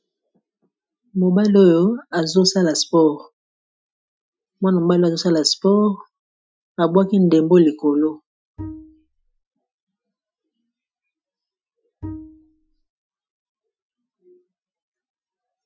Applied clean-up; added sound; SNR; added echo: classical method Wiener filter.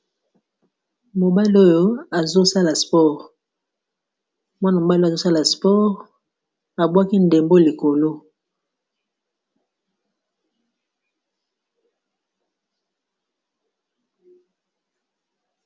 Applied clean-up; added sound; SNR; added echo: none; none; none; none.